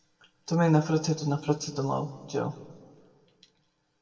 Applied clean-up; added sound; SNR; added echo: none; none; none; reverberation time 1.5 s.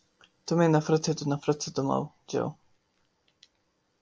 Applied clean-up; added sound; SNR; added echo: none; none; none; none.